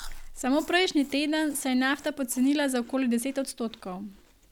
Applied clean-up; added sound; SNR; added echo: none; Chewing, mastication; 18 dB; none.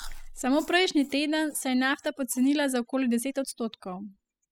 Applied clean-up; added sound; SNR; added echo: classical method spectral subtraction.